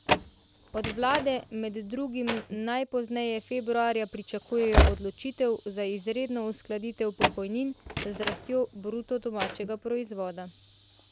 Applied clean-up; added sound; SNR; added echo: none; Slam / Train; 2 dB; none.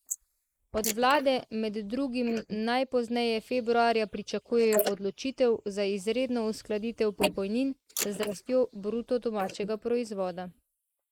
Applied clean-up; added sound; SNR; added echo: neural mask model Resemble Enhance denoiser.